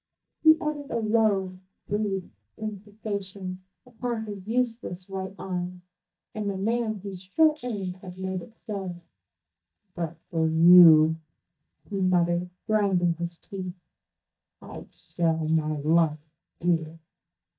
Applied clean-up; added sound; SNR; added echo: neural mask model DeepFilterNet 3.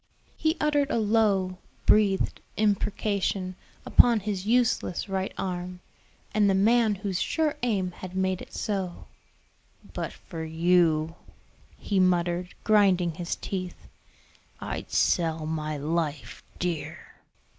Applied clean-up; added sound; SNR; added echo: none; none; none; none.